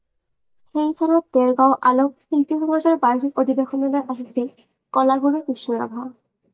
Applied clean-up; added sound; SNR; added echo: neural mask model DeepFilterNet 3.